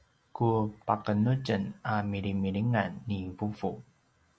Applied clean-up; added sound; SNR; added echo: none; none; none; none.